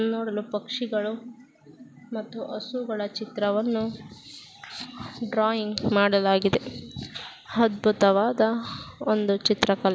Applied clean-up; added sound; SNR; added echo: none; none; none; none.